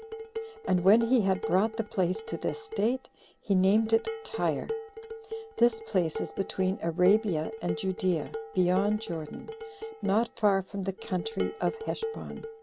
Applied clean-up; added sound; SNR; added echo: none; Dishes, pots, and pans; 10 dB; none.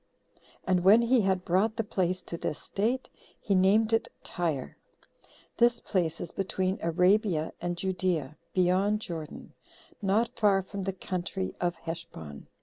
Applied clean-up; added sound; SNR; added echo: none; none; none; none.